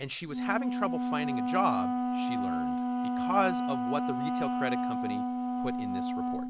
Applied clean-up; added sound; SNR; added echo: none; Wind instrument, woodwind instrument; -4 dB; none.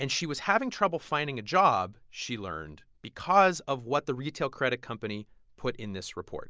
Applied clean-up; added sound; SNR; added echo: none; none; none; none.